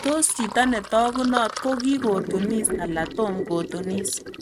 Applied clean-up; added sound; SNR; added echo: neural mask model RNNoise.